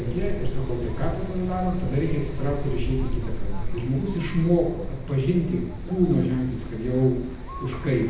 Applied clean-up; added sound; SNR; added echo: none; Wind; 3 dB; reverberation time 0.9 s.